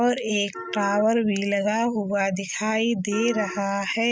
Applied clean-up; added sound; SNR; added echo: classical method spectral subtraction.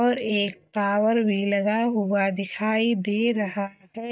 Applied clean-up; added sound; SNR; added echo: neural mask model DeepFilterNet 3.